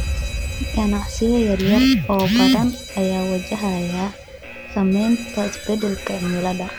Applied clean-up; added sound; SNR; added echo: none; Alarm; 9 dB; none.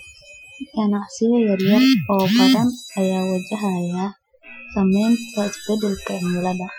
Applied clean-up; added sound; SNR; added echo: classical method Wiener filter.